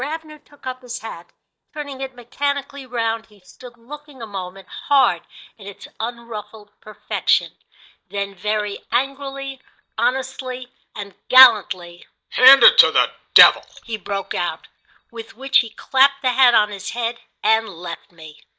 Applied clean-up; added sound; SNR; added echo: neural mask model DeepFilterNet 3.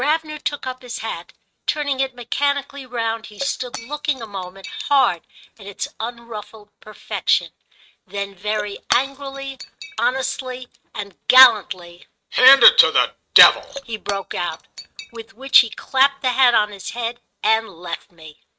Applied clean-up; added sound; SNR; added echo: neural mask model RNNoise.